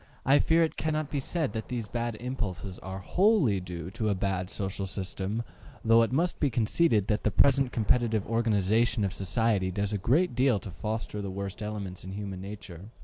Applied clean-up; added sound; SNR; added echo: neural mask model Resemble Enhance denoiser.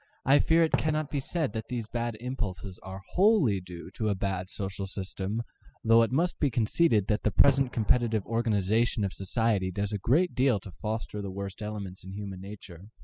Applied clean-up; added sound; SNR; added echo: classical method spectral subtraction.